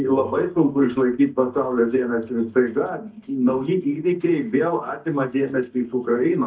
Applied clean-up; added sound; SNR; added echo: neural mask model DeepFilterNet 3.